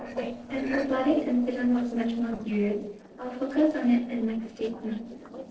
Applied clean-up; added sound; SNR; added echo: neural separator model SepFormer DNS4.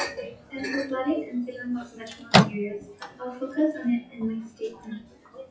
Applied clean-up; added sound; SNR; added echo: classical method WPE with log-MMSE.